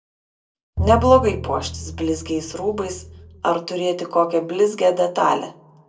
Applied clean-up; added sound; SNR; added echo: none; Bowed string instrument; 8 dB; reverberation time 0.2 s.